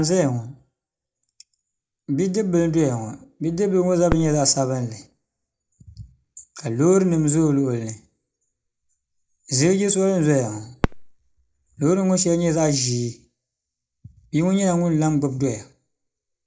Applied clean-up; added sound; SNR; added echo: neural mask model DeepFilterNet 3.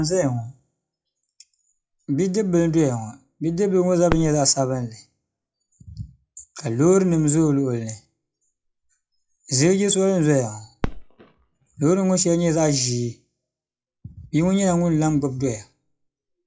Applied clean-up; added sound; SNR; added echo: classical method WPE with log-MMSE.